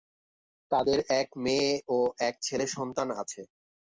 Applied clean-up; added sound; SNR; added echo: none; none; none; none.